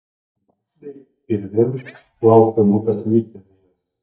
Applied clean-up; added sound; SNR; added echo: neural mask model DeepFilterNet 3.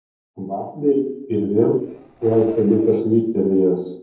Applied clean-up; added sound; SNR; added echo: neural separator model SepFormer DNS4.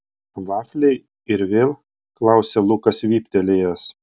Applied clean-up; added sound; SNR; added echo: none; none; none; none.